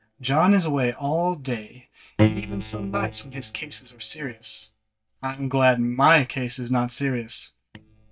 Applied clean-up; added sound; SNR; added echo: neural mask model DeepFilterNet 3.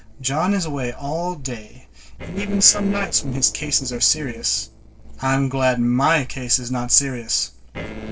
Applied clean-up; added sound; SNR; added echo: neural separator model SepFormer DNS4.